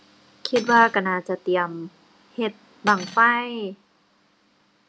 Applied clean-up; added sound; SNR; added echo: none; Cutlery, silverware; 18 dB; none.